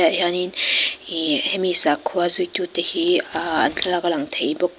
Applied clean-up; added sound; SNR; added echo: none; Camera; 10 dB; none.